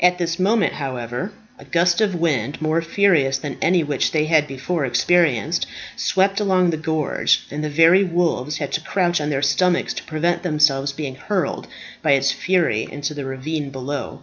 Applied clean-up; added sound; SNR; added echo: none; none; none; none.